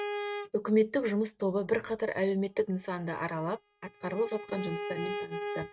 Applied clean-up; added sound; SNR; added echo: neural mask model RNNoise.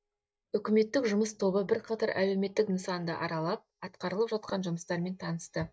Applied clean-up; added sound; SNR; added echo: neural mask model DeepFilterNet 3.